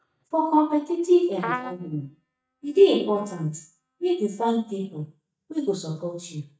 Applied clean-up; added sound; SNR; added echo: neural mask model DeepFilterNet 3.